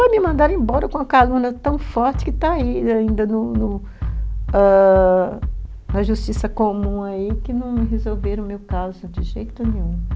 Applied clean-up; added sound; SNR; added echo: none; Bass drum; 6 dB; none.